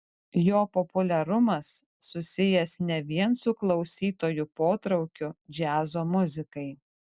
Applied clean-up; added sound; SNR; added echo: none; none; none; none.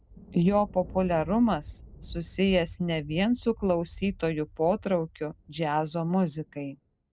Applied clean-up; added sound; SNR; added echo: none; Thunder; 18 dB; none.